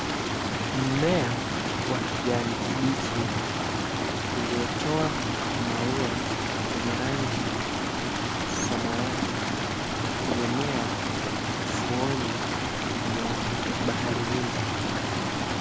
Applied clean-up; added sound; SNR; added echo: none; Stream; -5 dB; none.